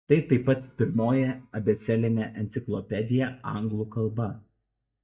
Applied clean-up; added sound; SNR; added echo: neural mask model DeepFilterNet 3.